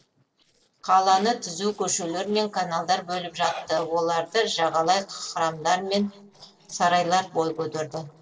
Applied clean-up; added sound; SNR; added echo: neural separator model SepFormer DNS4.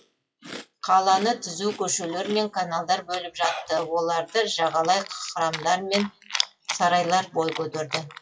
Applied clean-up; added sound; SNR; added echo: classical method WPE with log-MMSE.